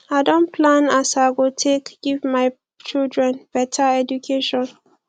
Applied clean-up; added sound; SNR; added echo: none; none; none; none.